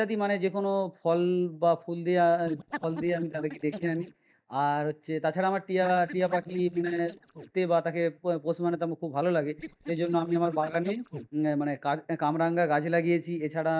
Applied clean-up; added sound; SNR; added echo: neural mask model DeepFilterNet 3.